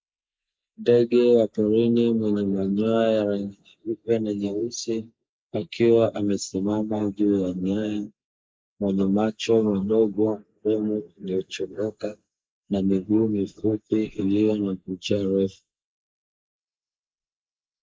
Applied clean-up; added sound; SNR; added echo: neural mask model Resemble Enhance denoiser.